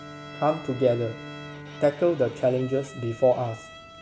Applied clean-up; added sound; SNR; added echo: none; Bowed string instrument + Bowed string instrument; 15 dB; none.